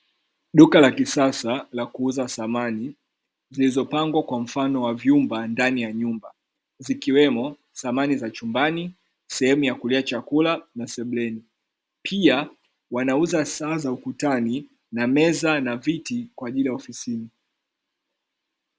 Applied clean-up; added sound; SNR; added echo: none; none; none; none.